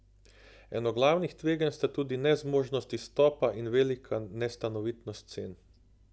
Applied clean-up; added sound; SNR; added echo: none; none; none; none.